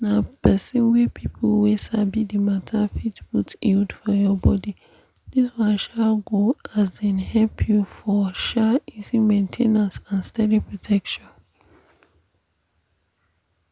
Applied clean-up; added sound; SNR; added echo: none; none; none; none.